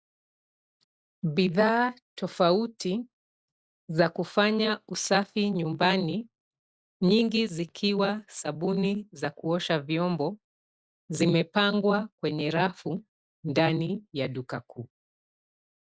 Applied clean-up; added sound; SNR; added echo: none; none; none; none.